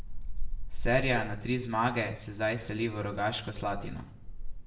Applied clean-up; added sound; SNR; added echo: none; Wind; 2 dB; reverberation time 0.5 s.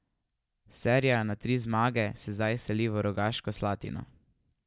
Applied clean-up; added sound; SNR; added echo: none; none; none; none.